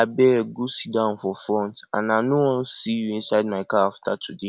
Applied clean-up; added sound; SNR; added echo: none; none; none; none.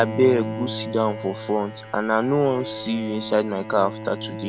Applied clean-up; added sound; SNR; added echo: none; Bowed string instrument; 10 dB; none.